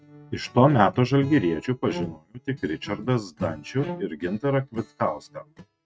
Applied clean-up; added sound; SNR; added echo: neural mask model RNNoise.